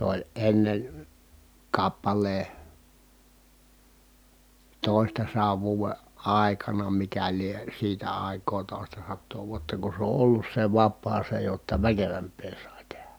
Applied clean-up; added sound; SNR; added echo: none; Bowed string instrument; 15 dB; none.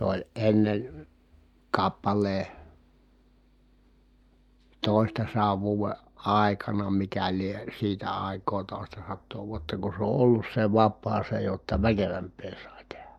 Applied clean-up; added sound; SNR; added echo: neural mask model DeepFilterNet 3.